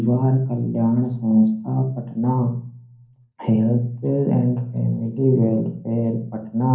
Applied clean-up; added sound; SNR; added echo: none; none; none; reverberation time 0.6 s.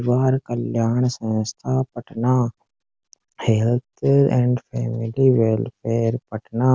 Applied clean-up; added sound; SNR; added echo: none; none; none; none.